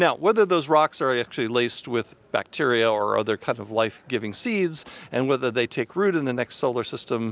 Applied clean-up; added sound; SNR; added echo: none; none; none; none.